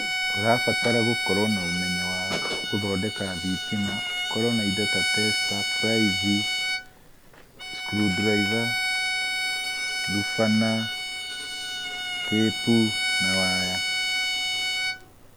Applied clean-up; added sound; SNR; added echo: none; Bowed string instrument; -1 dB; none.